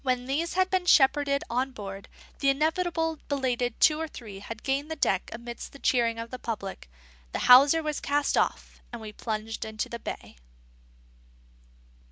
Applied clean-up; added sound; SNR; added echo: none; none; none; none.